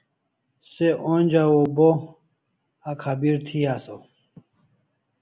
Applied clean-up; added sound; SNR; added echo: none; none; none; none.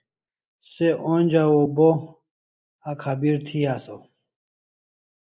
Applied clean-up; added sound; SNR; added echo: neural mask model Resemble Enhance denoiser.